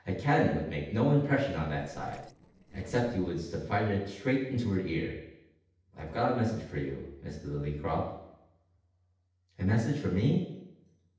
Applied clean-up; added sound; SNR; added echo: neural separator model SepFormer DNS4.